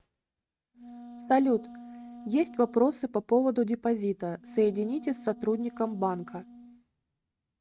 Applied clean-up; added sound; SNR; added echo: neural mask model RNNoise.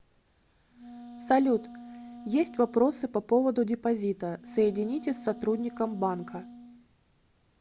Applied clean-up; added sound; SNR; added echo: none; Wind instrument, woodwind instrument; 17 dB; none.